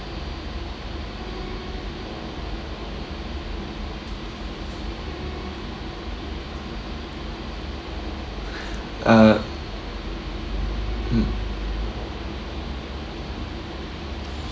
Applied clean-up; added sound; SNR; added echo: none; Bowed string instrument + Brass instrument; 19 dB; none.